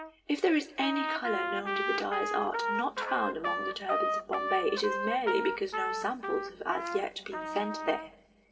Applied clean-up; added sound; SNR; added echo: none; Trumpet; 2 dB; reverberation time 1.9 s.